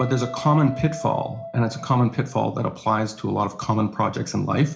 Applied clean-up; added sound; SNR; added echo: none; Guitar; 16 dB; reverberation time 0.4 s.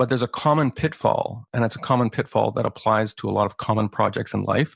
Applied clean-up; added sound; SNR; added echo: none; none; none; none.